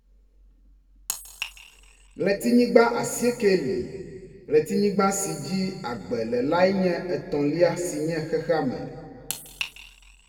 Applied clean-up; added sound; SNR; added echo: none; none; none; reverberation time 1.7 s.